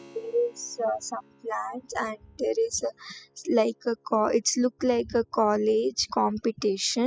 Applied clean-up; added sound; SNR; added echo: classical method spectral subtraction.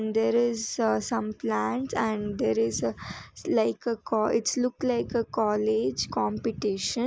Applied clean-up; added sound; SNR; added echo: none; none; none; none.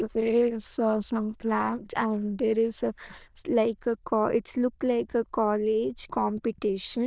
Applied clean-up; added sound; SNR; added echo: neural diffusion model UNIVERSE++.